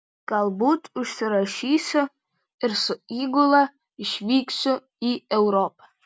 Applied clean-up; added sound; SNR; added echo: none; none; none; none.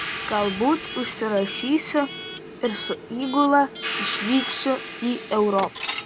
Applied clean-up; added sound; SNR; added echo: none; Coin (dropping) / Alarm + Hi-hat; 7 dB; none.